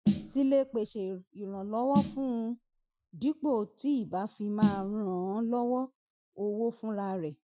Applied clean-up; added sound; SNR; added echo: classical method Wiener filter.